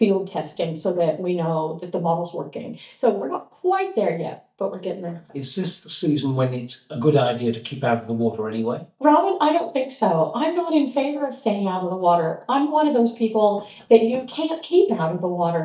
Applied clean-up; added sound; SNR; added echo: neural mask model DeepFilterNet 3.